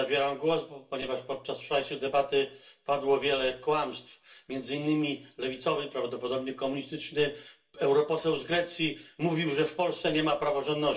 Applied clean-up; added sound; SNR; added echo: none; none; none; reverberation time 0.3 s.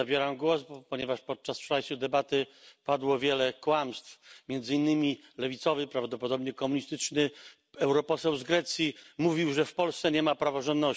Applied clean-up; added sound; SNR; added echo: none; none; none; none.